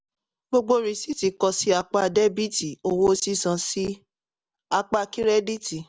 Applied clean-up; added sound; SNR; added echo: none; none; none; none.